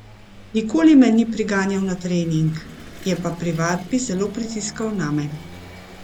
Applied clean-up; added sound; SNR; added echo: none; Engine / Vehicle; 19 dB; none.